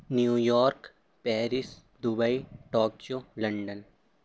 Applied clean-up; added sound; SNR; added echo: none; none; none; none.